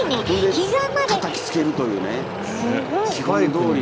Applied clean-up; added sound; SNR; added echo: none; Idling / Engine starting; 16 dB; none.